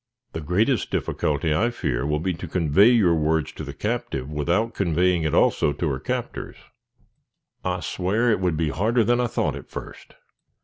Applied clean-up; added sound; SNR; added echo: none; none; none; none.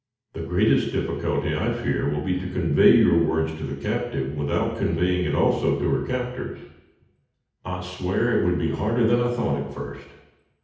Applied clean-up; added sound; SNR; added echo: none; none; none; reverberation time 0.8 s.